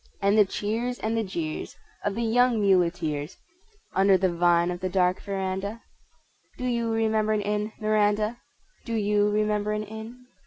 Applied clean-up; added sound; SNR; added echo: none; none; none; none.